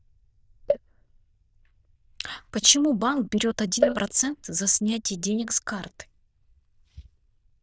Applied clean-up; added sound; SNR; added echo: neural diffusion model UNIVERSE++.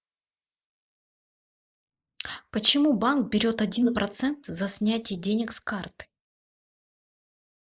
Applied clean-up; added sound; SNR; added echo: neural mask model Resemble Enhance denoiser.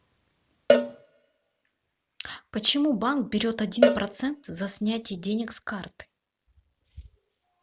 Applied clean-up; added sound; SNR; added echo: none; Cowbell; 0 dB; none.